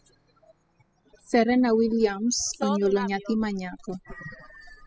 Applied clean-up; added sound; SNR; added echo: classical method spectral subtraction.